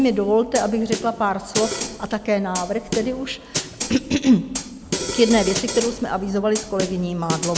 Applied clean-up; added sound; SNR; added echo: none; Snare drum; 8 dB; none.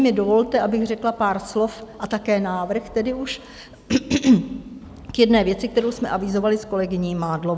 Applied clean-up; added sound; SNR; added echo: none; none; none; none.